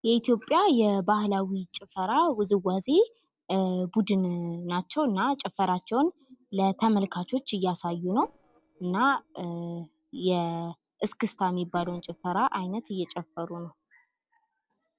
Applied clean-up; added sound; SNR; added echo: neural separator model SepFormer DNS4.